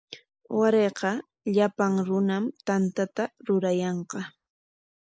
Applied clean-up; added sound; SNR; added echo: neural mask model Resemble Enhance denoiser.